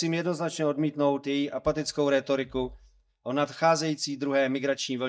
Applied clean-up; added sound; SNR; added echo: neural mask model DeepFilterNet 3.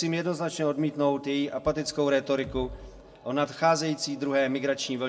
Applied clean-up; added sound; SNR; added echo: none; Bass drum; 17 dB; reverberation time 1.1 s.